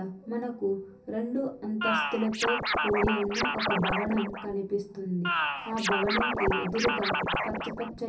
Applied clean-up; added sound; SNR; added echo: none; Scratching (performance technique); -1 dB; reverberation time 0.3 s.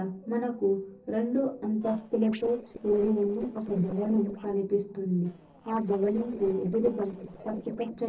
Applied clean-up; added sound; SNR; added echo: neural separator model SepFormer DNS4.